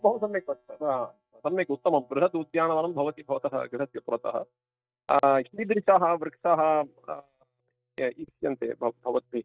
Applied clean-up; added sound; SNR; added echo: neural mask model DeepFilterNet 3.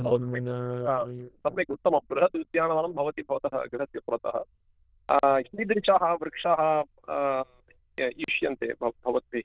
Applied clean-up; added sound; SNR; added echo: neural diffusion model UNIVERSE++.